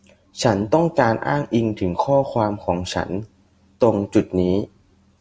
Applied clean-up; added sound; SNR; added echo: none; none; none; none.